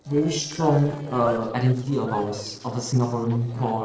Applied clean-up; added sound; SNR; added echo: neural separator model SepFormer DNS4.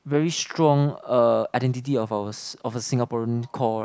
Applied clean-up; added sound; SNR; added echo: none; none; none; none.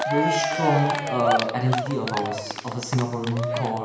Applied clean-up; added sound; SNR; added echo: none; Cheering; 2 dB; reverberation time 1.0 s.